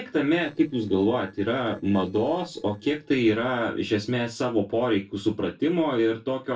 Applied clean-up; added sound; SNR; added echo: neural separator model SepFormer DNS4.